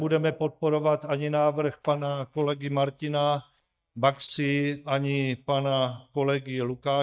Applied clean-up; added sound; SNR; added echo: neural mask model DeepFilterNet 3.